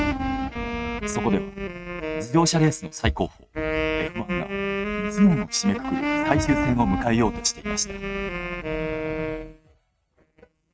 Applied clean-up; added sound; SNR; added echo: neural mask model RNNoise.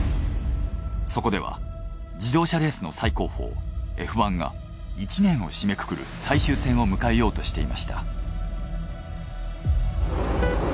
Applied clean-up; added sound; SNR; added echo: none; none; none; none.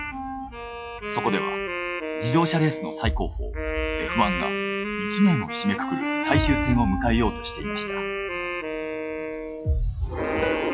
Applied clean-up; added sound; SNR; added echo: classical method log-MMSE.